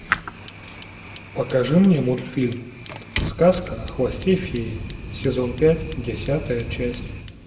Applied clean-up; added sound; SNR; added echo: none; Fire; 8 dB; reverberation time 0.8 s.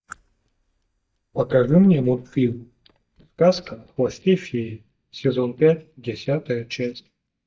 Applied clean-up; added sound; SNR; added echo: neural mask model DeepFilterNet 3.